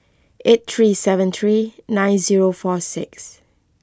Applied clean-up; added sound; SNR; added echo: none; none; none; none.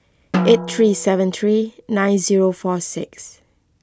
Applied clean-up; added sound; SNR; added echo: none; Drum; 8 dB; none.